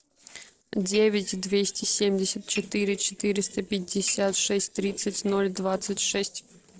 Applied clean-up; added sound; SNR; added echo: neural separator model SepFormer DNS4.